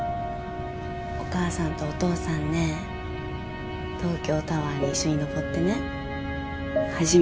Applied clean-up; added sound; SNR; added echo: none; Car; 12 dB; none.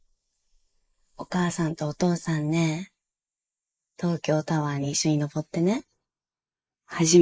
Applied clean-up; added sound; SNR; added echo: neural mask model Resemble Enhance denoiser.